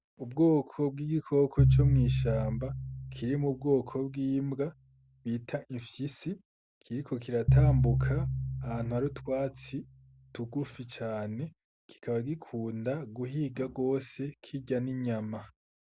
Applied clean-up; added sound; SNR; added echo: none; Piano; -3 dB; none.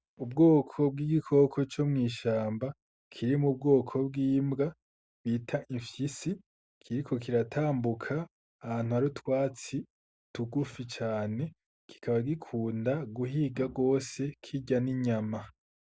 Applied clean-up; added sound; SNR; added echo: none; none; none; none.